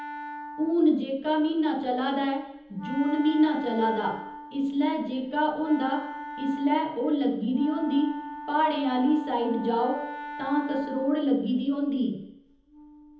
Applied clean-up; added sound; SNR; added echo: none; Wind instrument, woodwind instrument; 13 dB; reverberation time 1.0 s.